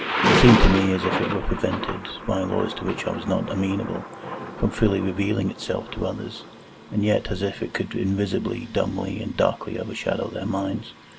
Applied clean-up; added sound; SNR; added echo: none; Thunder; 6 dB; none.